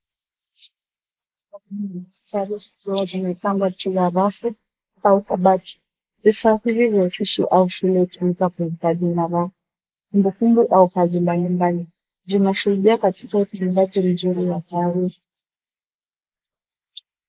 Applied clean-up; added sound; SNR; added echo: neural mask model Resemble Enhance denoiser.